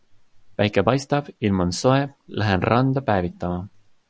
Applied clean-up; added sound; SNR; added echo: none; none; none; none.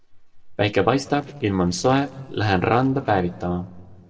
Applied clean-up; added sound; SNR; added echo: neural separator model SepFormer DNS4.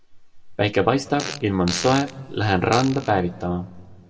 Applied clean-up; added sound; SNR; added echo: none; Fart; 13 dB; reverberation time 0.9 s.